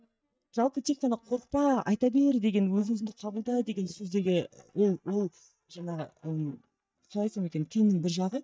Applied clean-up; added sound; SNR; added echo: neural mask model DeepFilterNet 3.